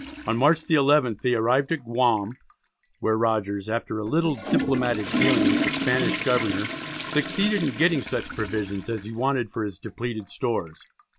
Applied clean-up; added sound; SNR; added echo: none; Toilet flush / Water; 6 dB; none.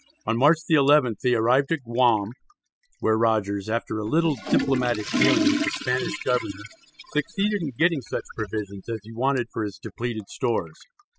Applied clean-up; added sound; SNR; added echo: classical method spectral subtraction.